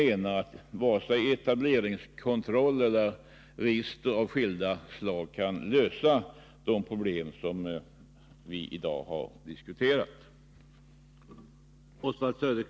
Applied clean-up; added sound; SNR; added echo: none; none; none; none.